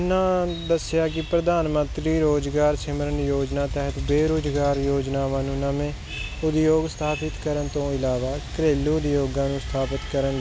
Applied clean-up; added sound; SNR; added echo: none; none; none; none.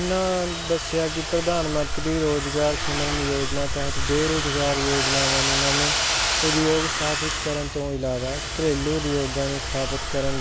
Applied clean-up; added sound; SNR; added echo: none; Domestic sounds, home sounds; 1 dB; none.